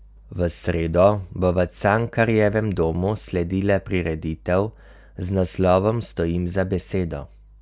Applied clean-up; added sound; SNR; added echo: none; none; none; none.